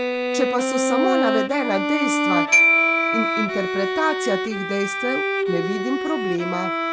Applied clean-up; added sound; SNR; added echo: none; Bowed string instrument + Glockenspiel; -4 dB; none.